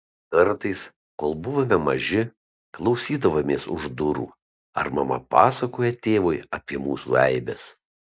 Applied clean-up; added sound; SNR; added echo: none; none; none; none.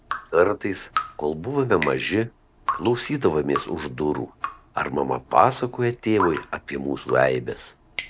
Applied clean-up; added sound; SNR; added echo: none; Drip; 12 dB; none.